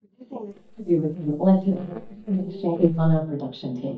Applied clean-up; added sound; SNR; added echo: neural mask model DeepFilterNet 3.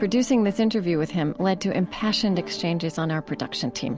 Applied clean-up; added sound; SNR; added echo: none; none; none; none.